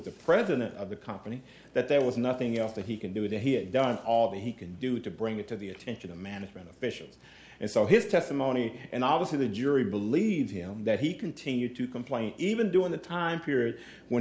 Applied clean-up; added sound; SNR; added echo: none; none; none; none.